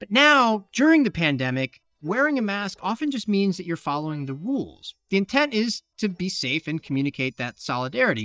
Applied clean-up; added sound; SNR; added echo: neural mask model DeepFilterNet 3.